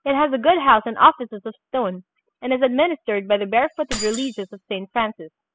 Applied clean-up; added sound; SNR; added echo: classical method spectral subtraction.